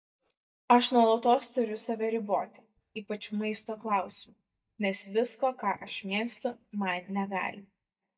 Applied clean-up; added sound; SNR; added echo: neural mask model DeepFilterNet 3.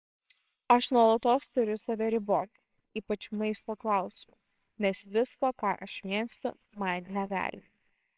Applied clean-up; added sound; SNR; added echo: neural separator model SepFormer WHAMR!.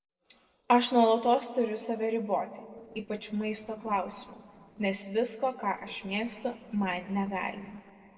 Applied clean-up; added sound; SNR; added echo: neural separator model SepFormer DNS4.